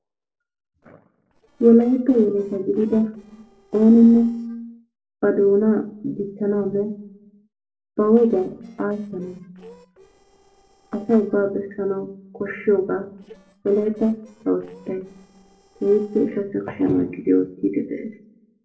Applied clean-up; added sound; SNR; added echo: neural separator model SepFormer DNS4.